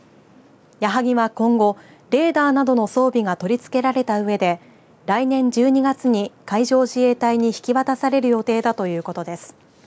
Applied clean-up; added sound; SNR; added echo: none; none; none; none.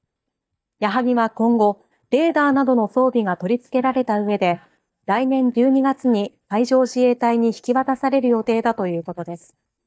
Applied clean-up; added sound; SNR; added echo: neural mask model DeepFilterNet 3.